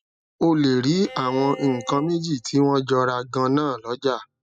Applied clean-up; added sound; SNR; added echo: classical method spectral subtraction.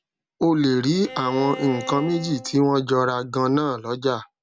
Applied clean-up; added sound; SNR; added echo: none; Bowed string instrument; 14 dB; none.